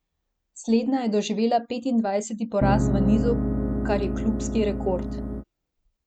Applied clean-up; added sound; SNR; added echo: none; Piano; -1 dB; none.